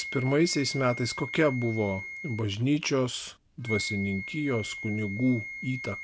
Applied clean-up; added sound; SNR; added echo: none; Wind instrument, woodwind instrument; 10 dB; none.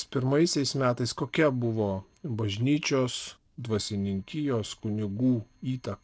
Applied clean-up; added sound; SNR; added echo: neural separator model SepFormer DNS4.